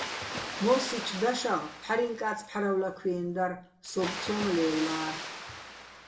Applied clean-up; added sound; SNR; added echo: none; Water; 8 dB; reverberation time 0.3 s.